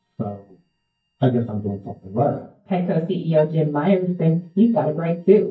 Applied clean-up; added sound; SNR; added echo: neural mask model DeepFilterNet 3.